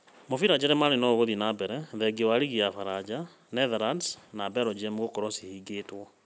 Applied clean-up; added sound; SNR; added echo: none; none; none; none.